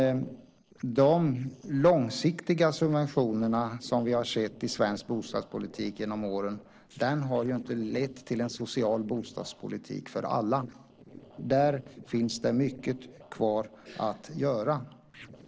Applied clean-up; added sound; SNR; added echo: neural separator model SepFormer DNS4.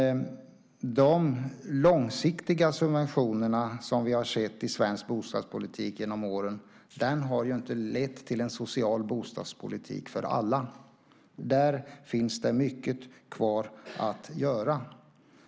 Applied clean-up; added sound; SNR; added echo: none; none; none; none.